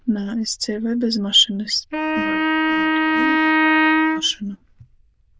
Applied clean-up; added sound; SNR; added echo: neural diffusion model UNIVERSE++.